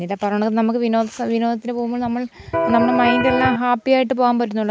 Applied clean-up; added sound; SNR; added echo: none; Electric guitar; 1 dB; none.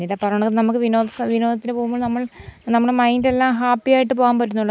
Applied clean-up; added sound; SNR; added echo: none; none; none; none.